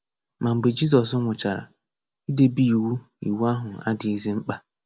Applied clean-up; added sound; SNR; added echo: none; none; none; none.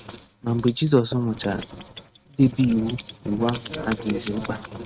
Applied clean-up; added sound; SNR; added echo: neural mask model RNNoise.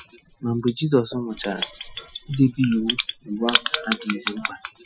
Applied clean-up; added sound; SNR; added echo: classical method Wiener filter.